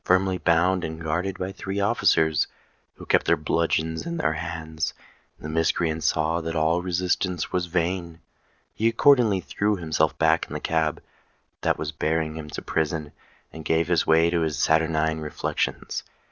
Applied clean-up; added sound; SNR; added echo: none; none; none; none.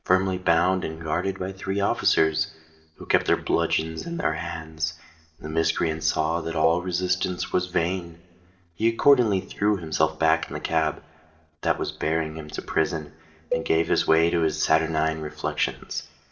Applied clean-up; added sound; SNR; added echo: none; Cowbell; 10 dB; reverberation time 1.4 s.